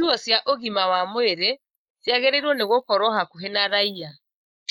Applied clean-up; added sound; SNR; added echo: neural mask model Resemble Enhance denoiser.